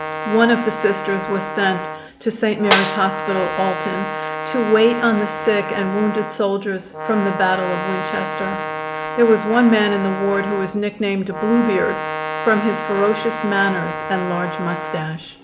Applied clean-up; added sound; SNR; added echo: none; Snare drum + Brass instrument; 6 dB; none.